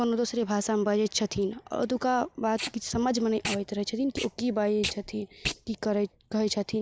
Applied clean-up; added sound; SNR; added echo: neural mask model Resemble Enhance denoiser.